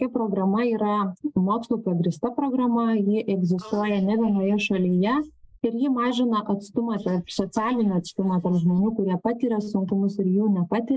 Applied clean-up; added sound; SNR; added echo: neural mask model Resemble Enhance denoiser.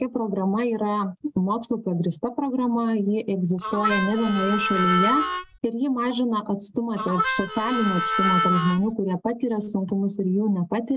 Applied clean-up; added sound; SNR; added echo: none; Harmonica; 1 dB; none.